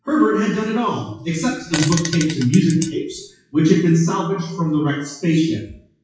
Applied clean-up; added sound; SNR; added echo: classical method WPE with log-MMSE.